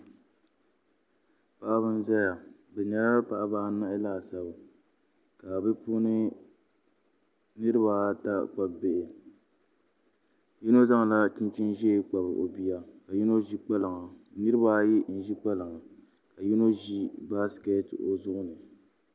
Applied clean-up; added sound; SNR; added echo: none; none; none; none.